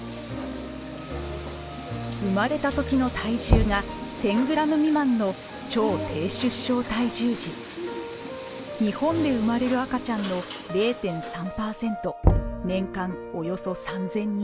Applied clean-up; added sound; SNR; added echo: none; Knock; 1 dB; none.